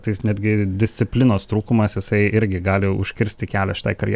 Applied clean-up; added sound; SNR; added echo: none; none; none; none.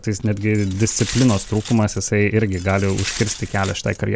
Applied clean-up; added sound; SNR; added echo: none; Glass; 14 dB; none.